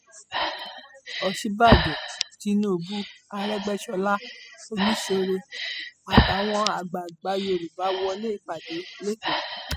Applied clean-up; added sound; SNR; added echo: classical method spectral subtraction.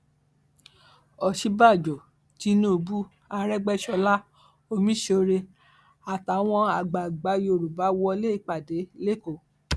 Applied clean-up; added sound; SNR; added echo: none; none; none; none.